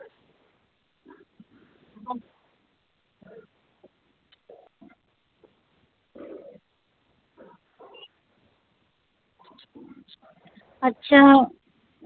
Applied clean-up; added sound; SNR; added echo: none; none; none; none.